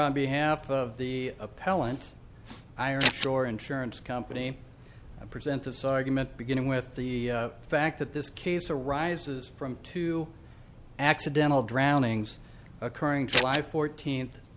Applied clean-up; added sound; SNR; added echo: none; Scissors; -3 dB; none.